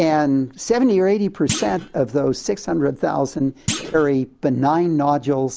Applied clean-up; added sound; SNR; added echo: none; Thump, thud; 12 dB; none.